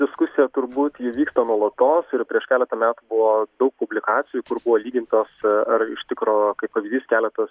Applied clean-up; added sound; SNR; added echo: none; none; none; none.